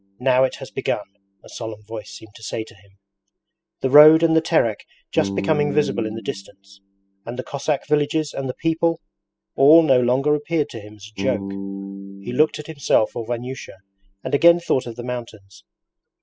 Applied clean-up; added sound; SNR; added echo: classical method spectral subtraction.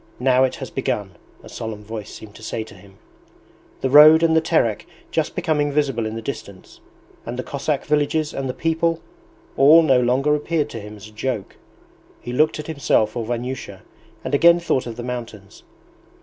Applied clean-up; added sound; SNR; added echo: none; none; none; none.